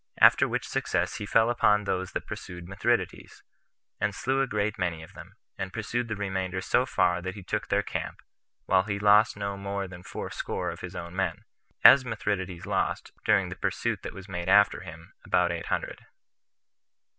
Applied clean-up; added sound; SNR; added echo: none; none; none; none.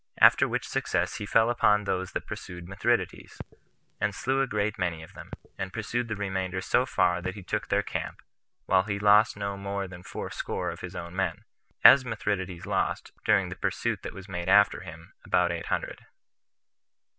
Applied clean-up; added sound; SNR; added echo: none; Crackle; 19 dB; none.